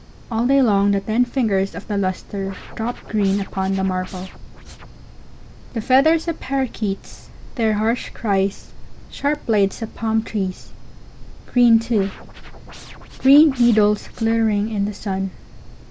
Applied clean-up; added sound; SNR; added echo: none; Scratching (performance technique); 19 dB; none.